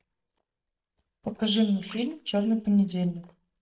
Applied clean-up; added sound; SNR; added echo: neural mask model DeepFilterNet 3.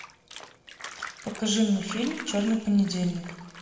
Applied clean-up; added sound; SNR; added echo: none; Bathtub (filling or washing); 15 dB; reverberation time 1.1 s.